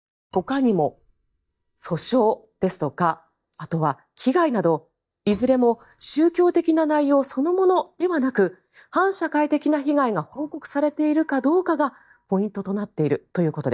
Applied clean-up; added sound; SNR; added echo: neural mask model DeepFilterNet 3.